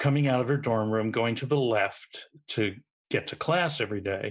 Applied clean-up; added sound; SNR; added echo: none; none; none; none.